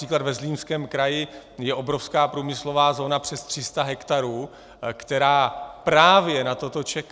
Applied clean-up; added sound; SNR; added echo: none; none; none; none.